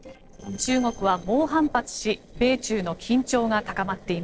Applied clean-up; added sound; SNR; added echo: neural separator model SepFormer DNS4.